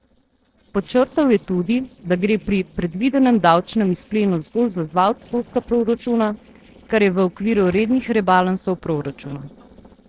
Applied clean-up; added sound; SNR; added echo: neural separator model SepFormer DNS4.